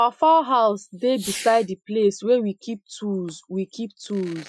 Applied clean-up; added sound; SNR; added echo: classical method Wiener filter.